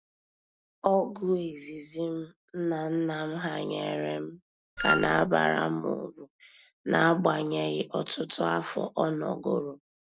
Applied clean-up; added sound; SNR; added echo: none; Wind instrument, woodwind instrument; 0 dB; none.